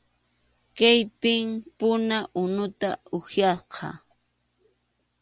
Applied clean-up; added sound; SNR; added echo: none; none; none; none.